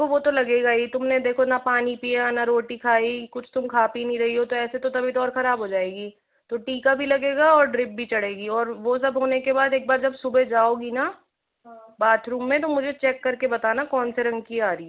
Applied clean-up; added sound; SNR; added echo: none; none; none; none.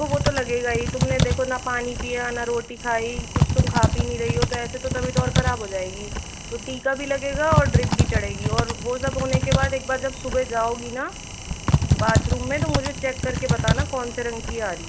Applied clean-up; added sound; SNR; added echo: none; Typing; -2 dB; none.